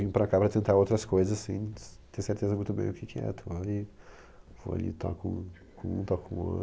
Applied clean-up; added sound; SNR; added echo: none; none; none; none.